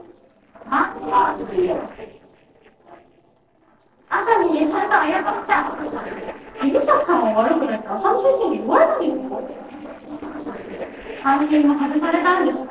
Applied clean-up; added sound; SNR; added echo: neural separator model SepFormer DNS4.